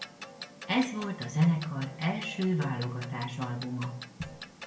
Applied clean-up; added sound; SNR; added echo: none; Clock; 14 dB; reverberation time 0.6 s.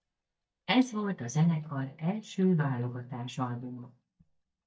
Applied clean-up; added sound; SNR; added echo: neural mask model DeepFilterNet 3.